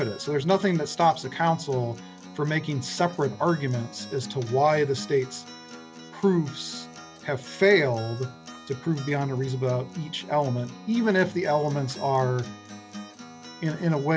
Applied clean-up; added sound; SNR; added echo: none; Acoustic guitar; 16 dB; none.